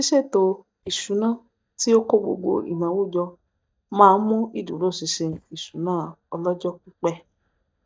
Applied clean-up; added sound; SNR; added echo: neural mask model DeepFilterNet 3.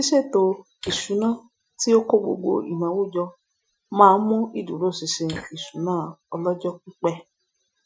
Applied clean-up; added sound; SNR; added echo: classical method Wiener filter.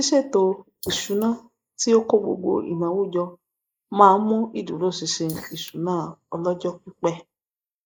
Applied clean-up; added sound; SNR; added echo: neural mask model Resemble Enhance denoiser.